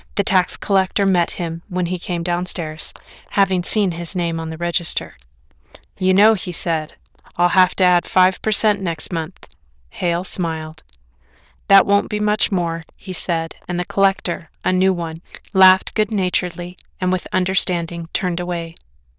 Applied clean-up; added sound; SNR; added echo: neural diffusion model UNIVERSE++.